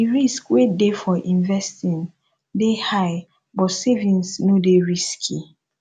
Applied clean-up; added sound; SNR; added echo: none; none; none; none.